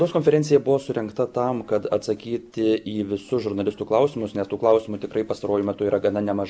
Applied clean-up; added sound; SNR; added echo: none; none; none; none.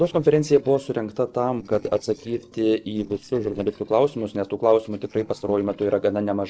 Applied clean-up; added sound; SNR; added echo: neural separator model SepFormer DNS4.